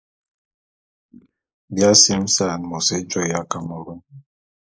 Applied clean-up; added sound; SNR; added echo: neural mask model Resemble Enhance denoiser.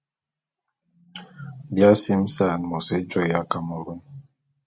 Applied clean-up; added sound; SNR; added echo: none; none; none; none.